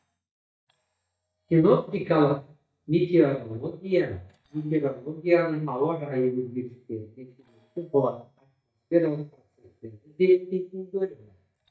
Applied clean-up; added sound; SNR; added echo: neural mask model DeepFilterNet 3.